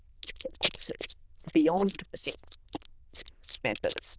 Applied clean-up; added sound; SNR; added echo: neural diffusion model UNIVERSE++.